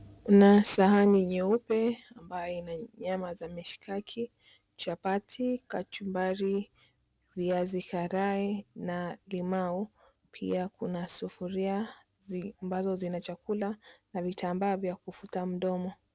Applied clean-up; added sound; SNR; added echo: none; none; none; none.